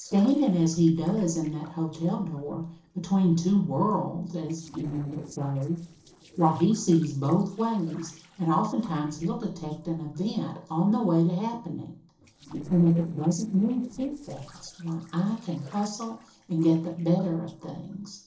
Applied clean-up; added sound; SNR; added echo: neural separator model SepFormer DNS4.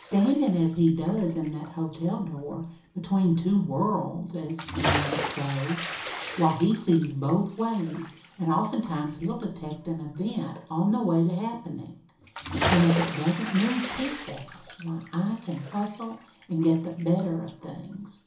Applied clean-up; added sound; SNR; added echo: none; Bathtub (filling or washing) / Splash, splatter; 9 dB; reverberation time 0.7 s.